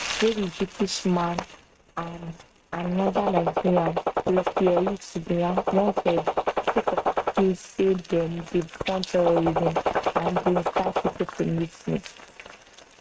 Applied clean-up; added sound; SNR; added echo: neural mask model RNNoise.